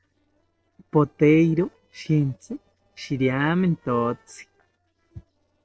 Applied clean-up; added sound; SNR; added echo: neural separator model SepFormer DNS4.